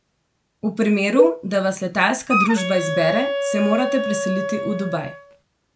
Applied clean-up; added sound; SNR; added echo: none; Cowbell + Wind instrument, woodwind instrument; 1 dB; none.